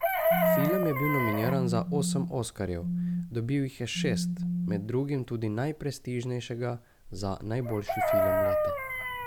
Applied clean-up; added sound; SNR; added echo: none; Chicken, rooster + Telephone; -1 dB; none.